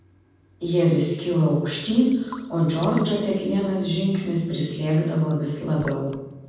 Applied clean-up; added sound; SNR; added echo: none; Raindrop / Drip / Trickle, dribble; 20 dB; reverberation time 1.2 s.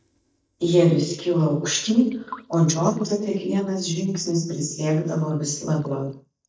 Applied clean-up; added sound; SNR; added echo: neural mask model DeepFilterNet 3.